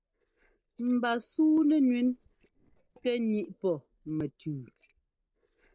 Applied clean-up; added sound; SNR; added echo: neural separator model SepFormer DNS4.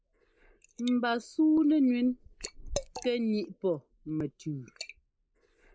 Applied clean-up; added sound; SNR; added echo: neural mask model Resemble Enhance denoiser.